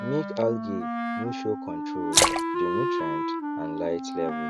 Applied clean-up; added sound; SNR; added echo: none; Splash, splatter + Wind instrument, woodwind instrument; -4 dB; none.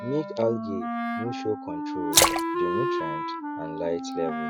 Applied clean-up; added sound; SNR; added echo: classical method log-MMSE.